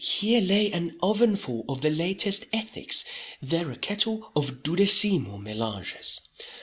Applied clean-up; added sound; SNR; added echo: none; none; none; none.